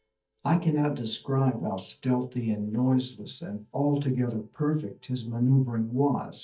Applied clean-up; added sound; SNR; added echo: neural mask model DeepFilterNet 3.